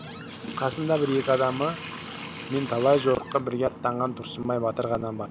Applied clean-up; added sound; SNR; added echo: none; Water tap, faucet; 12 dB; none.